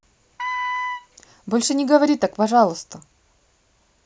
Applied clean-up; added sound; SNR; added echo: none; Wind instrument, woodwind instrument; 6 dB; none.